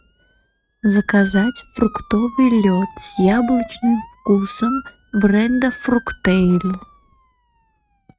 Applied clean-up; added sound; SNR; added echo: neural mask model RNNoise.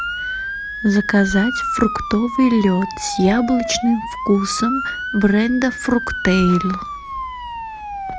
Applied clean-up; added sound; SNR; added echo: none; Motor vehicle (road) / Siren; 7 dB; none.